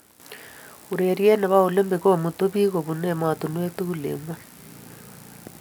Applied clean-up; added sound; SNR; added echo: none; none; none; none.